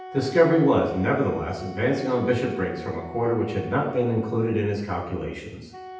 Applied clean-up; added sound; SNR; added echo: none; Wind instrument, woodwind instrument; 16 dB; reverberation time 0.9 s.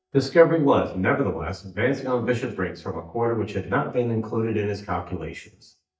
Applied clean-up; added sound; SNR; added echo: neural mask model DeepFilterNet 3.